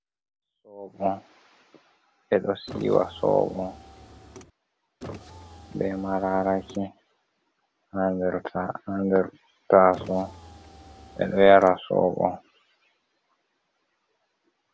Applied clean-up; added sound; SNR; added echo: none; Car; 17 dB; none.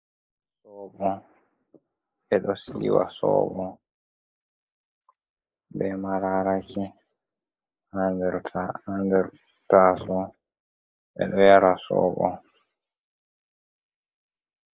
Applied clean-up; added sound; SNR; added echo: neural mask model Resemble Enhance denoiser.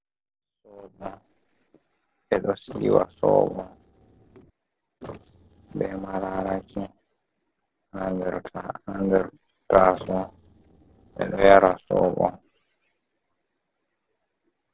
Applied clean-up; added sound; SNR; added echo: neural separator model SepFormer DNS4.